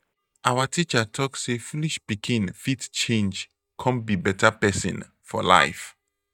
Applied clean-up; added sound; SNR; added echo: neural mask model DeepFilterNet 3.